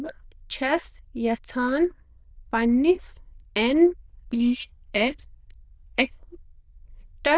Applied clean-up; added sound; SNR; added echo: neural diffusion model UNIVERSE++.